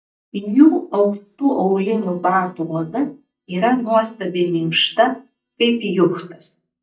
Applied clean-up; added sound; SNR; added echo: neural mask model DeepFilterNet 3.